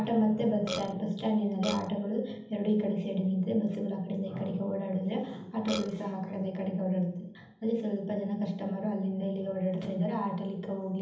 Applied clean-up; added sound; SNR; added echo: none; Burping, eructation; 6 dB; reverberation time 0.8 s.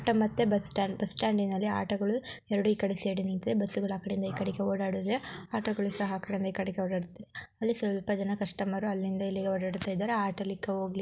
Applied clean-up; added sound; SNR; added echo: none; none; none; none.